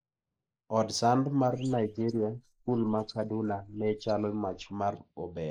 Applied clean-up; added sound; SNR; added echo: neural mask model Resemble Enhance denoiser.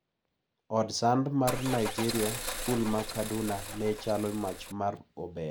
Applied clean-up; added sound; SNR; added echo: none; Car; 6 dB; none.